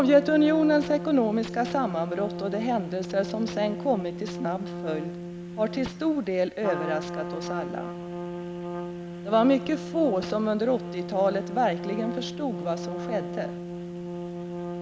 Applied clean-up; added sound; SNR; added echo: none; Trumpet; 7 dB; none.